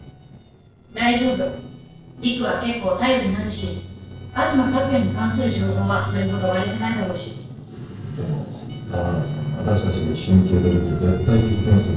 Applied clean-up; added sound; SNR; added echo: neural separator model SepFormer DNS4.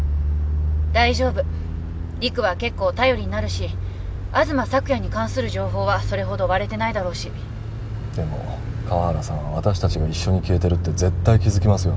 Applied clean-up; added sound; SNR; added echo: none; none; none; none.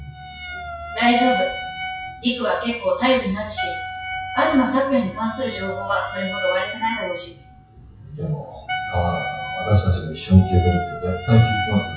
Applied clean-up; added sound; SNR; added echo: classical method WPE with log-MMSE.